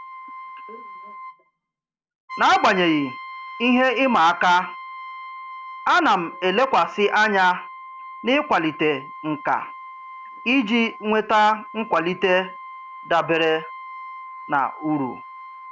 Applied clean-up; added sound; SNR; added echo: none; Brass instrument; 15 dB; none.